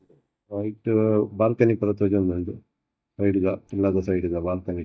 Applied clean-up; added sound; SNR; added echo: neural mask model DeepFilterNet 3.